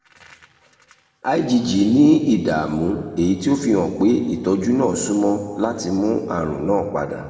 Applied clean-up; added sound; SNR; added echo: none; none; none; reverberation time 1.9 s.